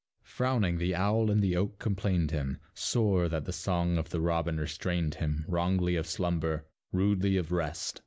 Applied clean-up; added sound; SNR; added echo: none; none; none; none.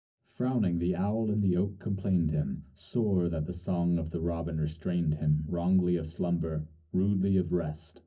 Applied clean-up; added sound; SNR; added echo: none; none; none; reverberation time 0.3 s.